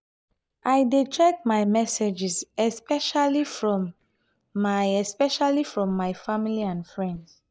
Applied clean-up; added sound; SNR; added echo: neural mask model DeepFilterNet 3.